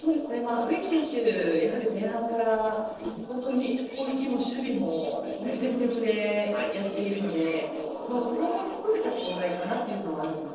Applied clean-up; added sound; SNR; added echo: neural separator model SepFormer DNS4.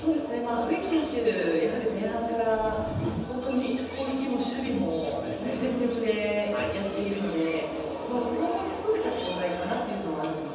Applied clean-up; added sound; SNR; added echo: none; Whoosh, swoosh, swish; 10 dB; reverberation time 1.1 s.